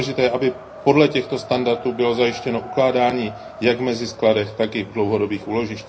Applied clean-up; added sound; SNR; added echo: none; Wind; 16 dB; reverberation time 0.4 s.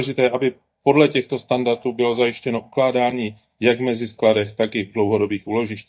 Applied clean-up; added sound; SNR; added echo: neural mask model DeepFilterNet 3.